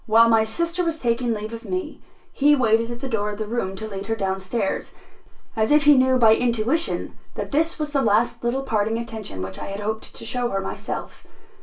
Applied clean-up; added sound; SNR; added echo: none; none; none; reverberation time 0.2 s.